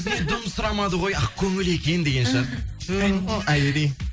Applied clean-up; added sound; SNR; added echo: none; none; none; none.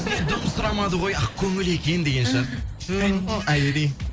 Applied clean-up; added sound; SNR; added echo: none; Thunder / Rain; 13 dB; none.